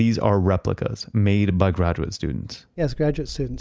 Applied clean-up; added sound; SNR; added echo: none; none; none; none.